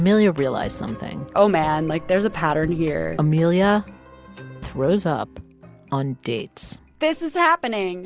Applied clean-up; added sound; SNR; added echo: none; none; none; none.